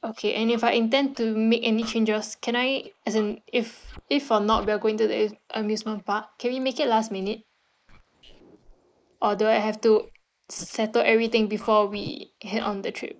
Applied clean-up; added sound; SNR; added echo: neural mask model Resemble Enhance denoiser.